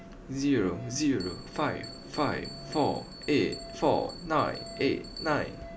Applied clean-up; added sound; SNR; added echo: none; Wind instrument, woodwind instrument + Bell; 16 dB; none.